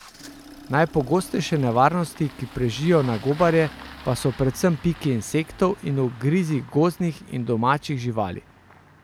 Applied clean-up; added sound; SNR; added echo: none; Engine starting; 20 dB; none.